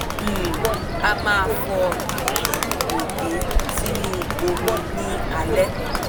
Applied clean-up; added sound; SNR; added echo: none; Bird + Crowd; -3 dB; none.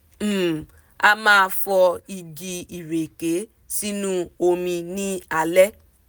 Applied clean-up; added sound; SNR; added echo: none; none; none; none.